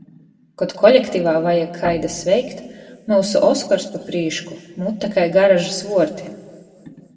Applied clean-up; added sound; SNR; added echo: none; Guitar; 15 dB; reverberation time 1.3 s.